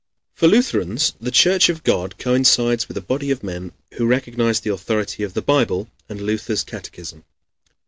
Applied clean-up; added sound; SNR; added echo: none; none; none; none.